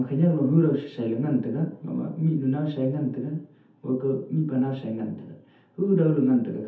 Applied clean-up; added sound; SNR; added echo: none; none; none; reverberation time 0.5 s.